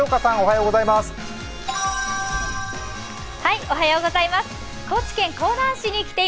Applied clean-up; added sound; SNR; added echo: none; Car; 14 dB; none.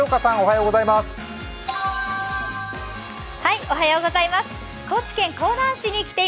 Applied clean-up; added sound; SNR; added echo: none; none; none; none.